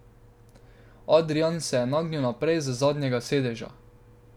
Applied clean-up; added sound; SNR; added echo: none; none; none; none.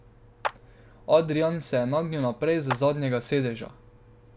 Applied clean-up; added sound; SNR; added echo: none; Clapping; 12 dB; none.